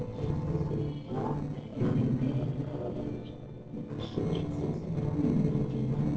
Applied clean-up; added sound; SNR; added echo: neural separator model SepFormer DNS4.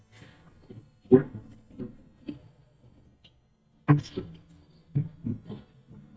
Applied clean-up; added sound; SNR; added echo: neural mask model DeepFilterNet 3.